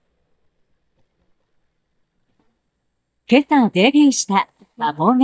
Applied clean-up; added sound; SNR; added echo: neural mask model DeepFilterNet 3.